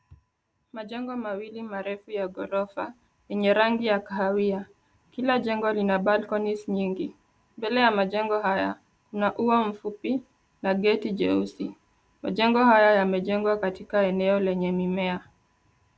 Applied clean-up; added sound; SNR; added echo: none; none; none; none.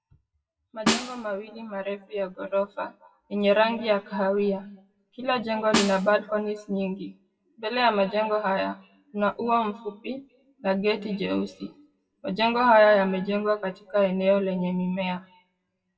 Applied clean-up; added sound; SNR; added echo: classical method WPE with log-MMSE.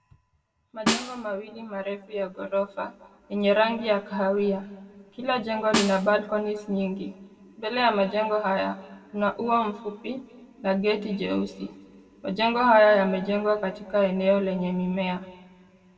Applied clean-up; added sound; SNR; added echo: none; Snare drum; 6 dB; reverberation time 1.4 s.